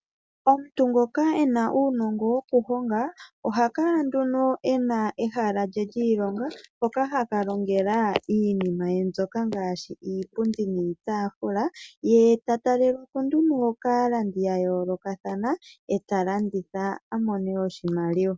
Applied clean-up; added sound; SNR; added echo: none; none; none; none.